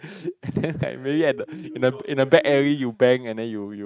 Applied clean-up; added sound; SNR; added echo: neural mask model RNNoise.